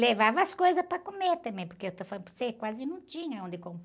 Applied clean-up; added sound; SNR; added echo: none; none; none; none.